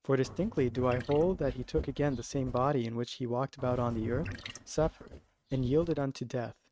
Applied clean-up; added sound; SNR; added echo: neural mask model RNNoise.